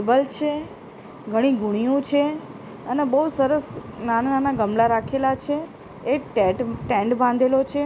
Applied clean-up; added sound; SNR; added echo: none; none; none; none.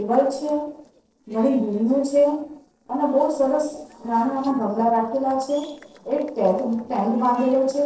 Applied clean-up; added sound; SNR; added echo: neural separator model SepFormer DNS4.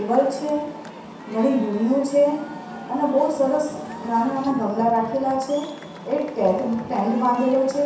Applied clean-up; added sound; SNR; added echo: none; Crowd / Cheering; 18 dB; reverberation time 0.7 s.